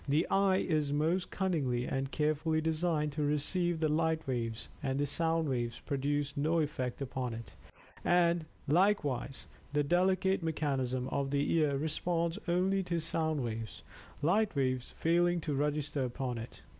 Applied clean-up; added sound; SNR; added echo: none; none; none; none.